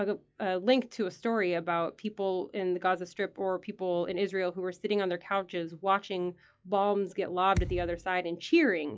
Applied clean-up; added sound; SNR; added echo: classical method log-MMSE.